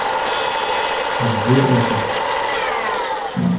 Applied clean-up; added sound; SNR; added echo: none; Domestic sounds, home sounds; -3 dB; reverberation time 0.9 s.